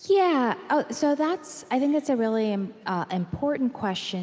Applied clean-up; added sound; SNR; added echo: none; none; none; none.